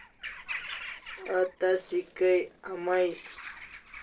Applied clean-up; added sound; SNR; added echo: neural separator model SepFormer DNS4.